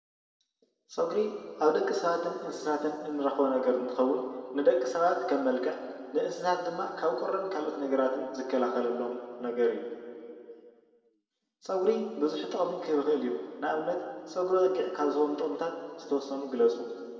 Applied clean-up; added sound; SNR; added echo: none; none; none; reverberation time 2.3 s.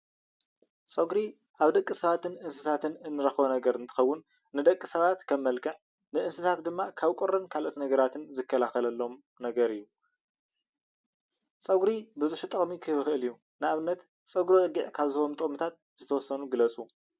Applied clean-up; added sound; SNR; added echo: none; none; none; none.